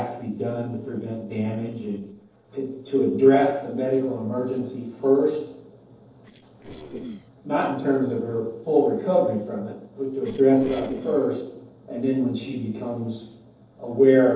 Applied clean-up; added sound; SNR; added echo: neural separator model SepFormer DNS4.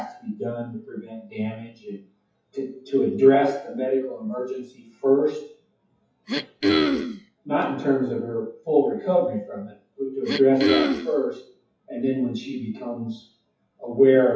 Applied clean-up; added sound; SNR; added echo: classical method WPE with log-MMSE.